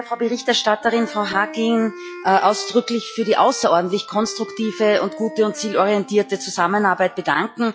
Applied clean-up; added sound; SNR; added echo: classical method log-MMSE.